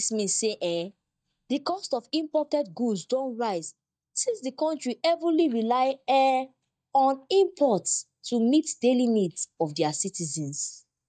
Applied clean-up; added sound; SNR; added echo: neural mask model DeepFilterNet 3.